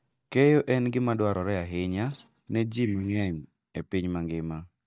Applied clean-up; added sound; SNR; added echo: neural mask model DeepFilterNet 3.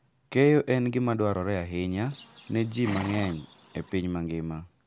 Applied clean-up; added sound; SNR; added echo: none; Livestock, farm animals, working animals; 14 dB; none.